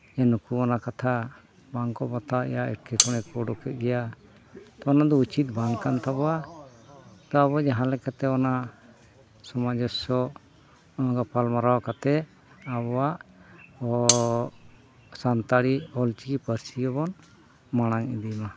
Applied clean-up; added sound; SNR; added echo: none; Cutlery, silverware; 0 dB; none.